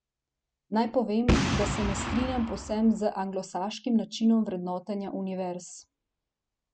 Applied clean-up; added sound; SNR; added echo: none; Boom; 1 dB; none.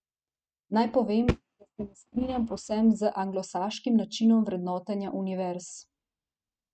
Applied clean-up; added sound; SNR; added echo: neural mask model RNNoise.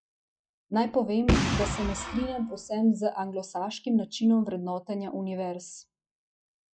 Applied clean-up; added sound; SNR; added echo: classical method log-MMSE.